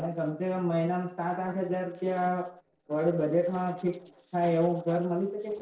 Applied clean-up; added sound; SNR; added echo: neural separator model SepFormer DNS4.